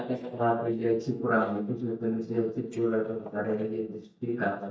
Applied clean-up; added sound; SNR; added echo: neural mask model DeepFilterNet 3.